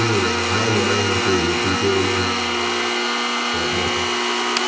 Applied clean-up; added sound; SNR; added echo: none; Domestic sounds, home sounds; -4 dB; reverberation time 0.5 s.